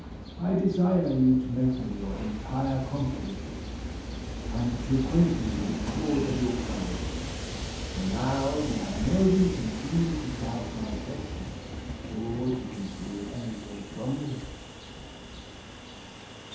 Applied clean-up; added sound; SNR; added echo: none; Train; 6 dB; reverberation time 0.8 s.